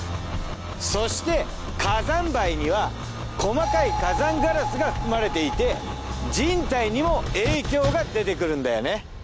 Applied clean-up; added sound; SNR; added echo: none; none; none; none.